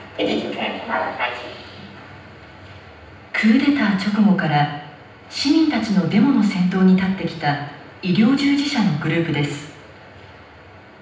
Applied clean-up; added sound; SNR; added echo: none; none; none; reverberation time 0.9 s.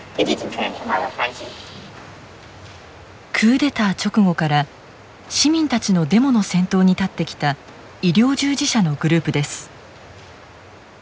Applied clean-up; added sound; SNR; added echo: none; none; none; none.